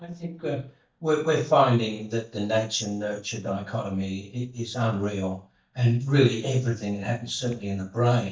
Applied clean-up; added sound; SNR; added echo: neural mask model DeepFilterNet 3.